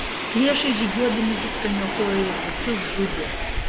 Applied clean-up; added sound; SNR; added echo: none; Subway, metro, underground; 2 dB; none.